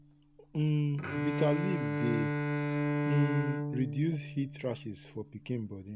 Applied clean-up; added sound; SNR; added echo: none; Bowed string instrument; 1 dB; none.